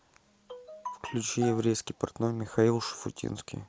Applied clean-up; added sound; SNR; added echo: none; none; none; none.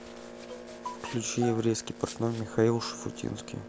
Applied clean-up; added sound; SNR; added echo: none; Domestic sounds, home sounds + Boat, Water vehicle; 13 dB; none.